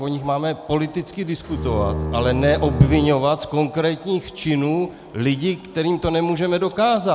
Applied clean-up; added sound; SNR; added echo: none; Bowed string instrument; 5 dB; none.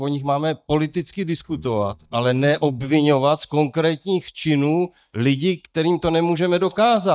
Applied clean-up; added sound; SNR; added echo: neural mask model DeepFilterNet 3.